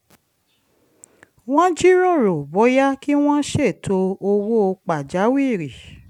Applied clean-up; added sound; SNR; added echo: none; none; none; none.